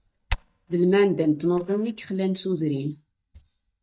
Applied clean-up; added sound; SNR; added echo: neural mask model DeepFilterNet 3.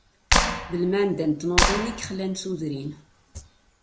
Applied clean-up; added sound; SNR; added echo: none; Clapping; -4 dB; none.